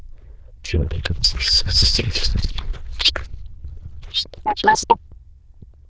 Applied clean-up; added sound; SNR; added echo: neural diffusion model UNIVERSE++.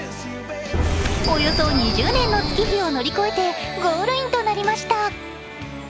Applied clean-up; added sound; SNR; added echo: none; Subway, metro, underground; 0 dB; none.